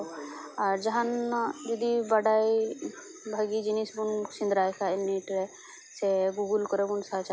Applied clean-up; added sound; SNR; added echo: none; none; none; none.